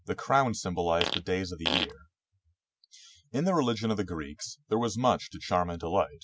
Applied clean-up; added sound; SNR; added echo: none; Fart; 3 dB; none.